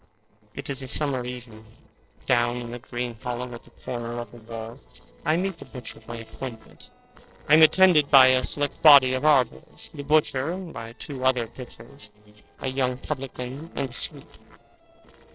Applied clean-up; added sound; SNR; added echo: neural separator model SepFormer DNS4.